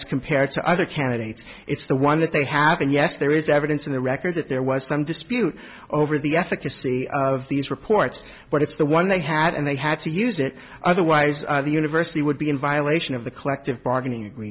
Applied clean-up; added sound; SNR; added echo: none; none; none; none.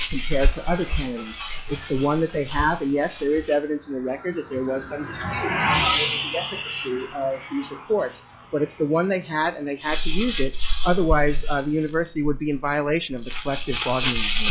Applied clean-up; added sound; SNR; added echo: classical method log-MMSE.